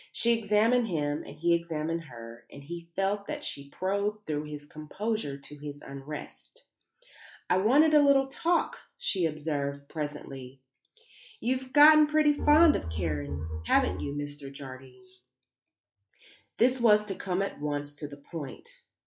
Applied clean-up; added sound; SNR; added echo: classical method log-MMSE.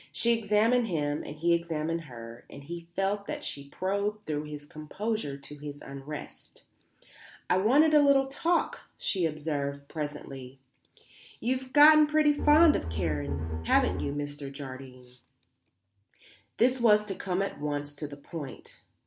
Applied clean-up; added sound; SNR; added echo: none; Bowed string instrument; 3 dB; none.